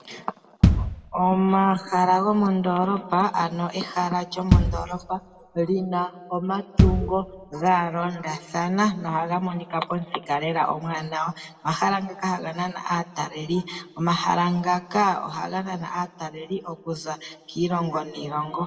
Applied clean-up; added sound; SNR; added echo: none; Bass drum; -2 dB; reverberation time 1.2 s.